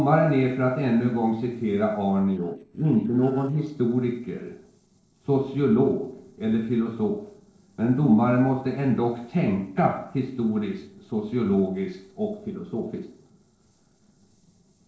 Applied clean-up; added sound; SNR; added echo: neural separator model SepFormer DNS4.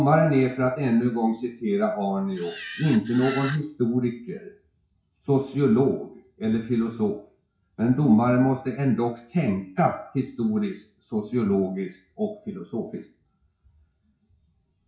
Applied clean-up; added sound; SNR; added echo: classical method WPE with log-MMSE.